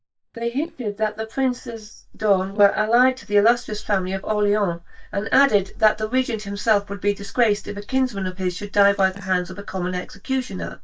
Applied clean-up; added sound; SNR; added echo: neural mask model DeepFilterNet 3.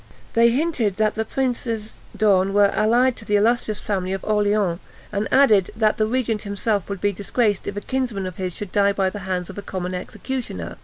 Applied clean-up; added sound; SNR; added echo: none; none; none; none.